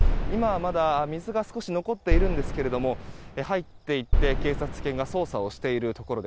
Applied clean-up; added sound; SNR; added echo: none; Boom; -1 dB; none.